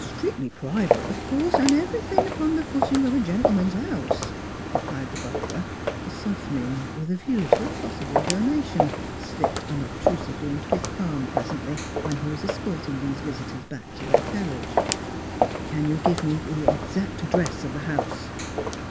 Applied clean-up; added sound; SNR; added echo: none; Walk, footsteps; 0 dB; none.